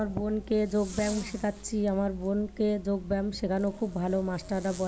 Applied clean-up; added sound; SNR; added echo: none; Zipper (clothing); 15 dB; none.